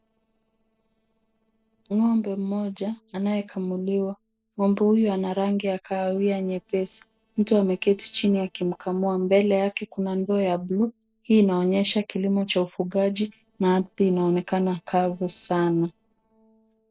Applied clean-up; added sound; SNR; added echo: neural separator model SepFormer DNS4.